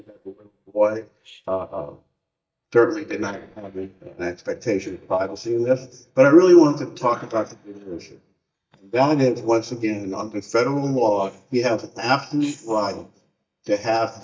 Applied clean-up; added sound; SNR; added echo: neural mask model DeepFilterNet 3.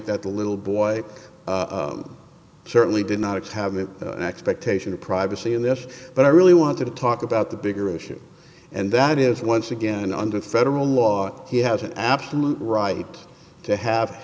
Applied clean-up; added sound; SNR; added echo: none; none; none; none.